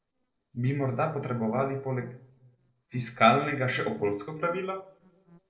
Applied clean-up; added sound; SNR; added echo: neural separator model SepFormer DNS4.